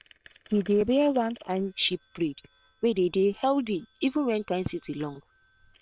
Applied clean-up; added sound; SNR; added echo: neural separator model SepFormer WHAM!.